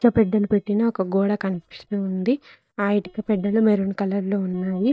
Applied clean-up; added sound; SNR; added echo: neural mask model DeepFilterNet 3.